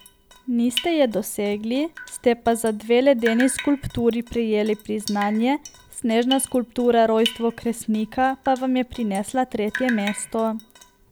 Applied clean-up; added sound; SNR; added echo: none; Drip; 15 dB; none.